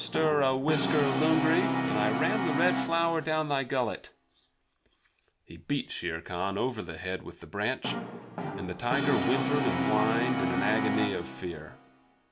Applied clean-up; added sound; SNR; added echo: none; Brass instrument; 2 dB; none.